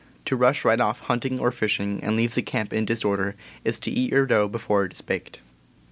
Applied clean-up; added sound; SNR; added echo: none; none; none; none.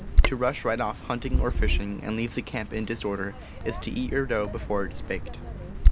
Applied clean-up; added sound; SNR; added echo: none; Bird vocalization, bird call, bird song; -4 dB; none.